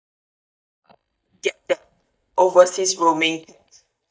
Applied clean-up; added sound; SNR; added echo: neural mask model DeepFilterNet 3.